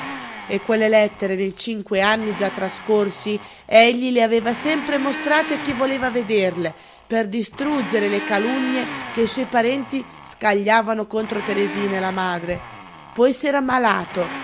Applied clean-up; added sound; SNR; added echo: none; Domestic sounds, home sounds; 13 dB; none.